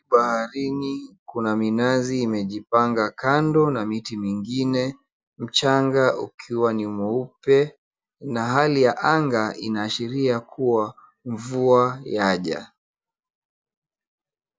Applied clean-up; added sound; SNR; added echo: none; none; none; none.